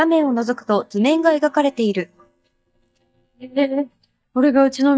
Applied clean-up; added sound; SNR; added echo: neural mask model DeepFilterNet 3.